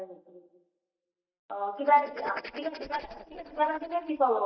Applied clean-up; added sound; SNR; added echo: neural mask model DeepFilterNet 3.